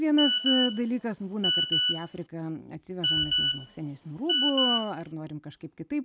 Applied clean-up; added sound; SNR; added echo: none; Telephone; -4 dB; none.